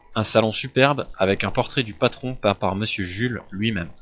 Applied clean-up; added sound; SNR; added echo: classical method log-MMSE.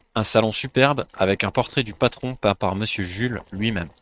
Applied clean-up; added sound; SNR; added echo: neural mask model RNNoise.